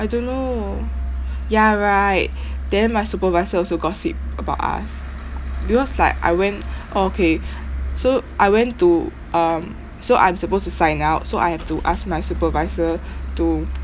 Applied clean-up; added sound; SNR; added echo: none; none; none; none.